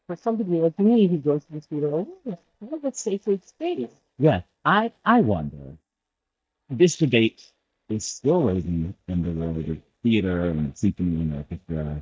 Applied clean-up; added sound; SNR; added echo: neural mask model DeepFilterNet 3.